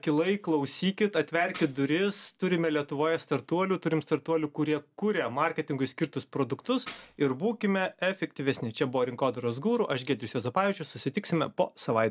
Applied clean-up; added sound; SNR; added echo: none; Tambourine; 4 dB; none.